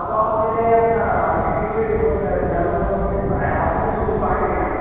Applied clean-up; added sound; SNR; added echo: none; Thunder / Rain; 6 dB; reverberation time 2.2 s.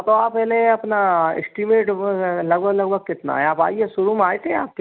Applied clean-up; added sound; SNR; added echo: none; none; none; none.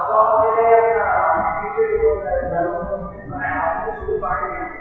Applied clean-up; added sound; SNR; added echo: classical method WPE with log-MMSE.